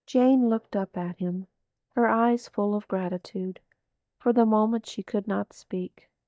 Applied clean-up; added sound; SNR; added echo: neural mask model DeepFilterNet 3.